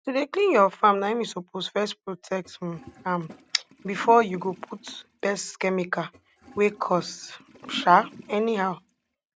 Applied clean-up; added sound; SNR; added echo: none; Toilet flush; 20 dB; none.